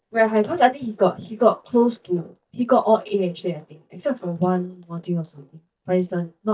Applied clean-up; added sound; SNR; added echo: neural mask model DeepFilterNet 3.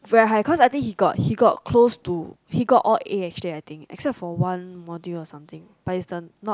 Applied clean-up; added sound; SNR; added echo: none; none; none; none.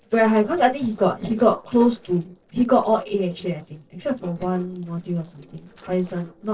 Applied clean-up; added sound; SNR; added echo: neural separator model SepFormer DNS4.